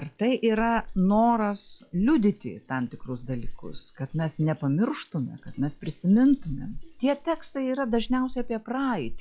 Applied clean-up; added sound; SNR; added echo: classical method log-MMSE.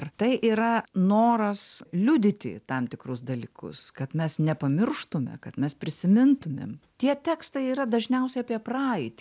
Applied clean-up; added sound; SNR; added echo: none; none; none; none.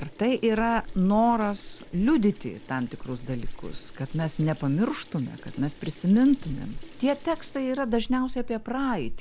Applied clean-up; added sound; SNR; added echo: none; Sink (filling or washing) / Water tap, faucet; 10 dB; none.